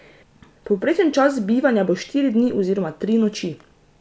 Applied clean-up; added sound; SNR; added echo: none; none; none; none.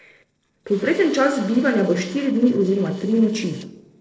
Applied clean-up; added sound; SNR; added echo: neural separator model SepFormer DNS4.